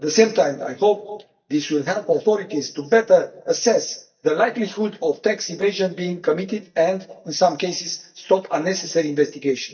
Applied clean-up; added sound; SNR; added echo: neural mask model DeepFilterNet 3.